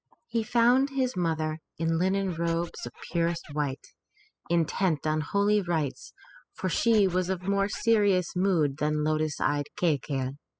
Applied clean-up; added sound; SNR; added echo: classical method spectral subtraction.